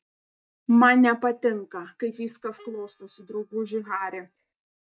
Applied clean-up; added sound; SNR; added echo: neural mask model DeepFilterNet 3.